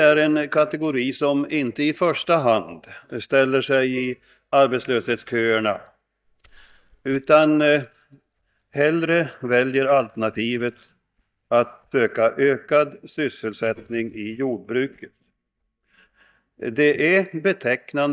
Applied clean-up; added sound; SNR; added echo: neural mask model DeepFilterNet 3.